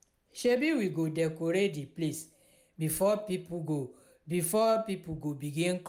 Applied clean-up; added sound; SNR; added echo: none; none; none; none.